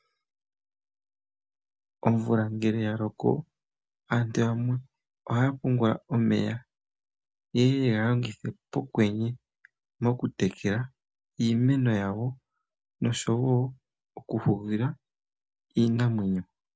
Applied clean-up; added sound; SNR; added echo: none; none; none; none.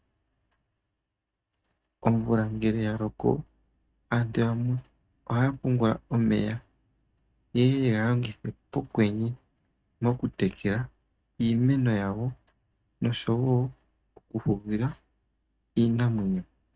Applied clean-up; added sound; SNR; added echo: neural mask model RNNoise.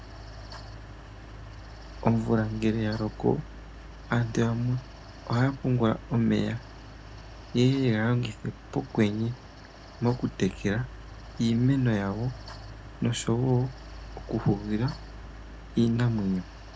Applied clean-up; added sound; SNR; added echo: none; Mechanical fan; 14 dB; none.